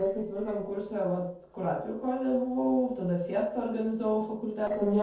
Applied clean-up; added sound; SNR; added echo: neural separator model SepFormer DNS4.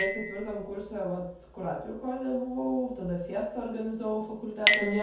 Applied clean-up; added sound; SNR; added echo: none; Chink, clink; 0 dB; reverberation time 0.5 s.